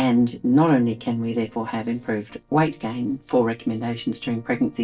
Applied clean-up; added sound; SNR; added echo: neural separator model SepFormer DNS4.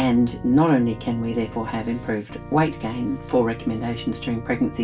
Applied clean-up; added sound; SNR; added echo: none; Organ; 14 dB; reverberation time 0.2 s.